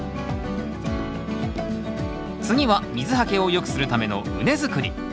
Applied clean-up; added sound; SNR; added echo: none; Bass guitar; 17 dB; none.